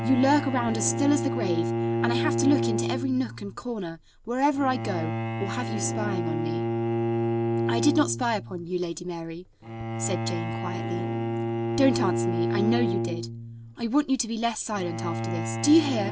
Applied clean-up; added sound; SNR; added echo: none; Bowed string instrument; 1 dB; none.